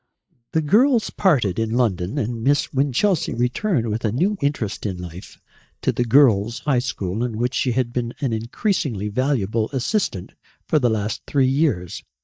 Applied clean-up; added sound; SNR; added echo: neural mask model DeepFilterNet 3.